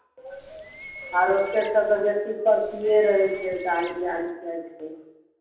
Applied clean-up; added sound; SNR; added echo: none; Bird; 18 dB; reverberation time 0.9 s.